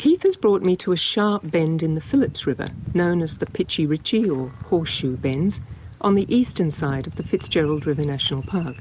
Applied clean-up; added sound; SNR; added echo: none; none; none; none.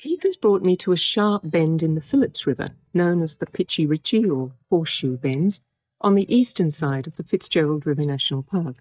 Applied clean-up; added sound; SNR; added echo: neural mask model DeepFilterNet 3.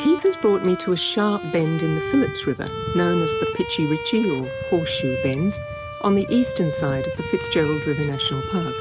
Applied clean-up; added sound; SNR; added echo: none; Bowed string instrument; 7 dB; none.